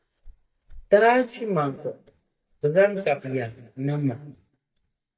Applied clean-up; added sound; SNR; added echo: neural mask model DeepFilterNet 3.